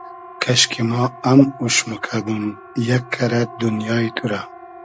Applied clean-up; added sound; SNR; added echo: none; Siren; 18 dB; none.